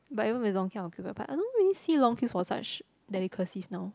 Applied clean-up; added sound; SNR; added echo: none; none; none; none.